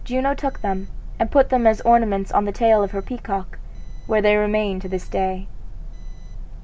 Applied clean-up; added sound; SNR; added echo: none; none; none; none.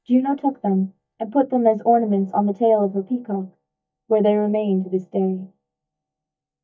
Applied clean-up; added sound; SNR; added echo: neural mask model DeepFilterNet 3.